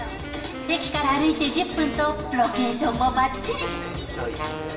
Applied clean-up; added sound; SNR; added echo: none; Wind instrument, woodwind instrument; 11 dB; reverberation time 2.7 s.